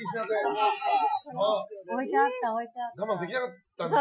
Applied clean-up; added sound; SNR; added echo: classical method Wiener filter.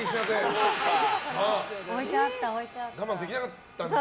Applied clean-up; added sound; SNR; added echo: none; Hi-hat; 12 dB; none.